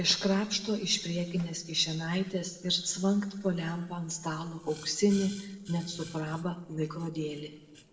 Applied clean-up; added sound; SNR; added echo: neural separator model SepFormer DNS4.